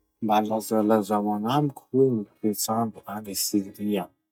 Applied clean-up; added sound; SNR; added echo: neural mask model DeepFilterNet 3.